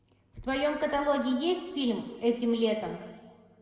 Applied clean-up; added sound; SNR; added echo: none; none; none; reverberation time 1.6 s.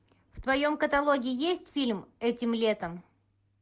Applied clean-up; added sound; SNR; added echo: none; none; none; none.